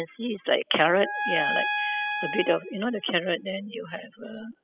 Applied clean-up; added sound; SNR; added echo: classical method spectral subtraction.